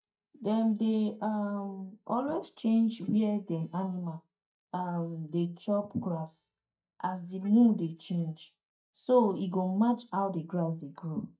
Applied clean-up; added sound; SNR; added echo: neural mask model DeepFilterNet 3.